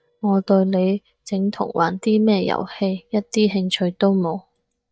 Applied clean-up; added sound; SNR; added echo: neural mask model DeepFilterNet 3.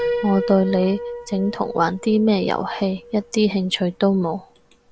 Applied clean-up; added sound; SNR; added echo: none; Piano; 10 dB; none.